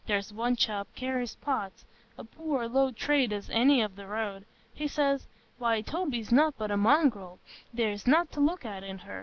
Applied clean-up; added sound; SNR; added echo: none; none; none; none.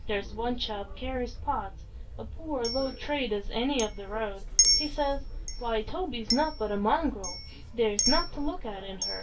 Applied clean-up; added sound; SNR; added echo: none; Chink, clink; 1 dB; reverberation time 0.2 s.